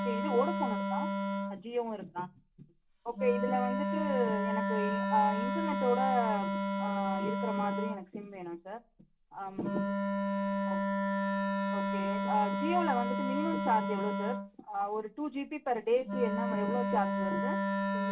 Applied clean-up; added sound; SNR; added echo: none; Wind instrument, woodwind instrument; -1 dB; reverberation time 0.2 s.